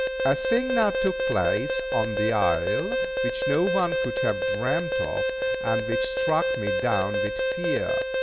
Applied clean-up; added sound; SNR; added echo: none; Alarm; -2 dB; none.